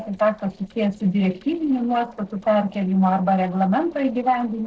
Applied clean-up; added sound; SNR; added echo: neural separator model SepFormer DNS4.